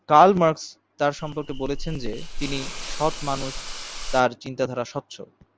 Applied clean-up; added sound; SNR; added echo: none; Hiss / Insect; 6 dB; none.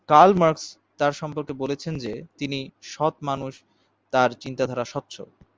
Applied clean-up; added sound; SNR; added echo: none; none; none; none.